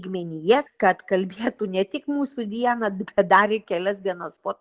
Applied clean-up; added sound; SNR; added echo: none; none; none; none.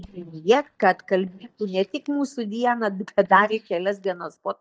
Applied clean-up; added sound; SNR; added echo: neural mask model DeepFilterNet 3.